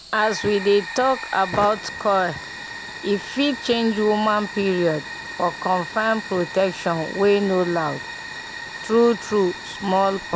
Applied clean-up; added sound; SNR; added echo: none; Fire; 12 dB; none.